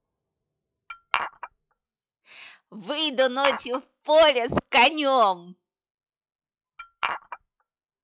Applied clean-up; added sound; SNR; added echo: classical method log-MMSE.